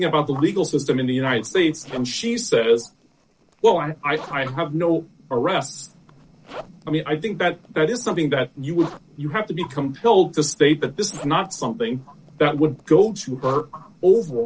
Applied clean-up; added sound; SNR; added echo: neural separator model SepFormer DNS4.